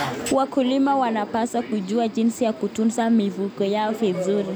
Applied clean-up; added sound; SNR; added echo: none; Subway, metro, underground; 15 dB; none.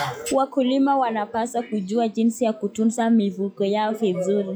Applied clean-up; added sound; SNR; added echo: classical method log-MMSE.